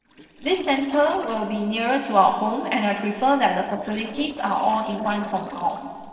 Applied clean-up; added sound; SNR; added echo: neural separator model SepFormer DNS4.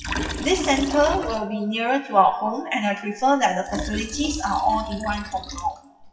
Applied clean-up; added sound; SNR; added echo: classical method WPE with log-MMSE.